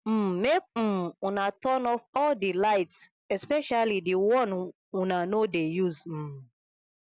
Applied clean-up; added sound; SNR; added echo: none; none; none; none.